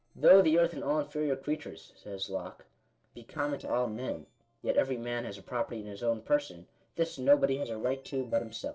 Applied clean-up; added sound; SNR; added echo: neural separator model SepFormer DNS4.